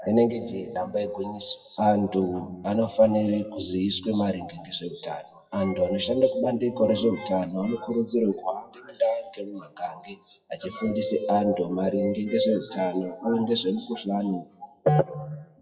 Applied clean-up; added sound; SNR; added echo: classical method WPE with log-MMSE.